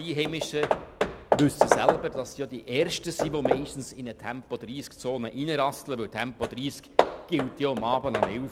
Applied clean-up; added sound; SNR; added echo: none; Hammer / Wood; 0 dB; none.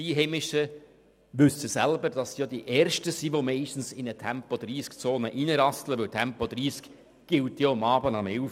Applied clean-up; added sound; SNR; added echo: none; none; none; none.